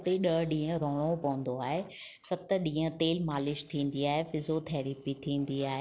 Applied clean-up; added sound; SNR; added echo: neural separator model SepFormer DNS4.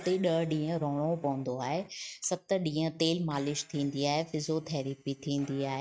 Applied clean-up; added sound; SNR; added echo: neural mask model RNNoise.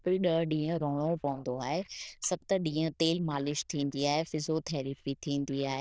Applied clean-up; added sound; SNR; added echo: neural diffusion model UNIVERSE++.